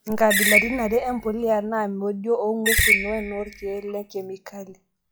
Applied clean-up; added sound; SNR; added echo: classical method log-MMSE.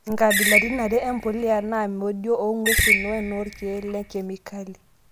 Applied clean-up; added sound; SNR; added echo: none; Screech; 0 dB; none.